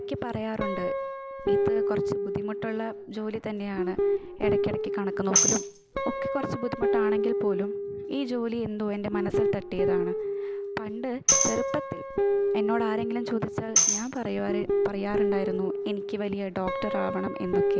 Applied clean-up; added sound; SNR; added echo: none; Guitar + Tambourine; -3 dB; none.